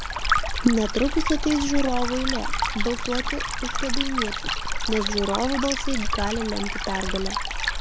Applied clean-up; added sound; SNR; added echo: none; Stream; -2 dB; none.